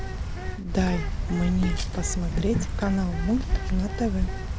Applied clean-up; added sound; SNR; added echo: none; Bird; 0 dB; none.